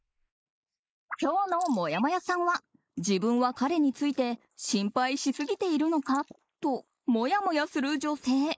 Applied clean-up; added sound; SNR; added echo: neural mask model Resemble Enhance denoiser.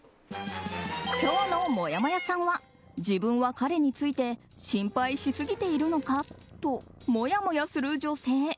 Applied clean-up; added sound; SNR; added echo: none; Coin (dropping) + Meow / Purr; 20 dB; none.